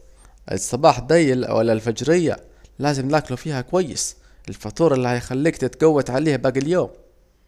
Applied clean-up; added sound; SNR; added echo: none; none; none; none.